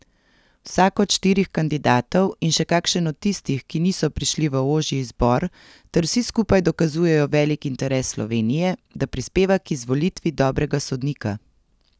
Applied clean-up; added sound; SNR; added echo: none; none; none; none.